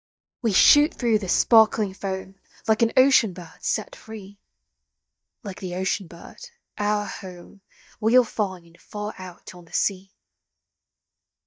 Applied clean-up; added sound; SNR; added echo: neural mask model DeepFilterNet 3.